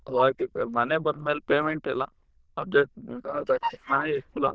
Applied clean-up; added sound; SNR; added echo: neural diffusion model UNIVERSE++.